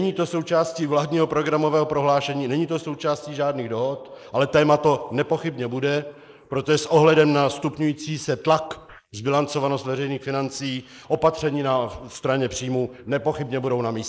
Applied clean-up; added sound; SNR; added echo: neural mask model Resemble Enhance denoiser.